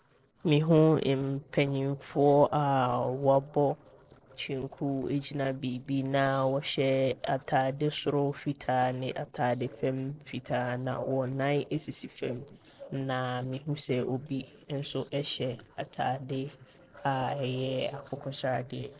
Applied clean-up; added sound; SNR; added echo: neural separator model SepFormer DNS4.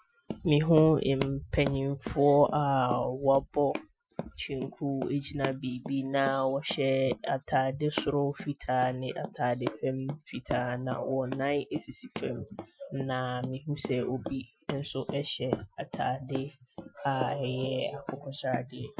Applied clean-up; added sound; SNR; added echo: classical method Wiener filter.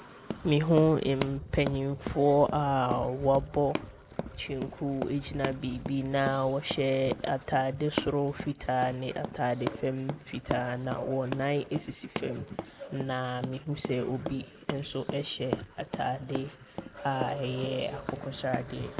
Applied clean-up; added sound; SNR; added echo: none; Run; 10 dB; none.